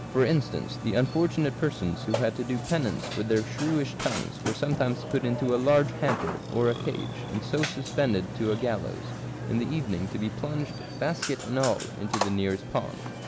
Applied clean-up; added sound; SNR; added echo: none; Burping, eructation; 6 dB; none.